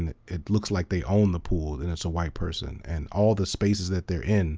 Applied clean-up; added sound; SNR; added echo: none; none; none; none.